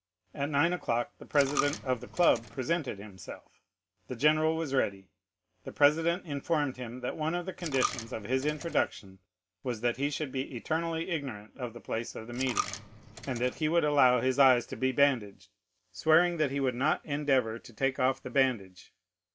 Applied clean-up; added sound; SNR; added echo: none; Coin (dropping); 12 dB; none.